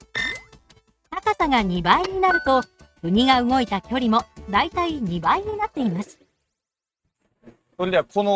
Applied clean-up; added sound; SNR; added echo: neural mask model RNNoise.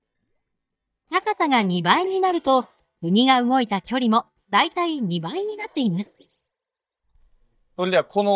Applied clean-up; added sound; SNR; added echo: neural mask model DeepFilterNet 3.